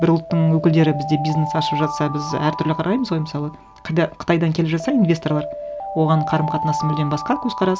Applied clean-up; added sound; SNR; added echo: none; Alarm; 9 dB; none.